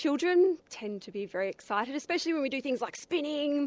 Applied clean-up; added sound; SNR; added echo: none; none; none; none.